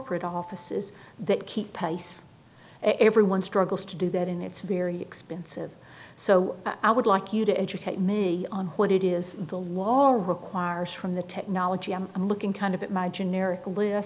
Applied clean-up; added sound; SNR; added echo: none; none; none; none.